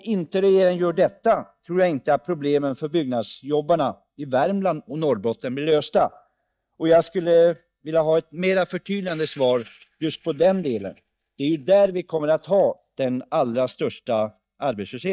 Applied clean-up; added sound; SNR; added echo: neural mask model DeepFilterNet 3.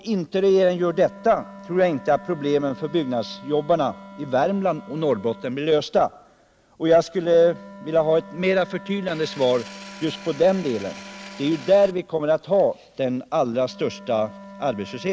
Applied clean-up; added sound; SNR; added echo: none; Wind instrument, woodwind instrument + Engine; 19 dB; none.